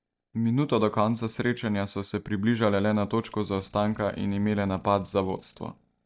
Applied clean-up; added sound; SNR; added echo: neural mask model DeepFilterNet 3.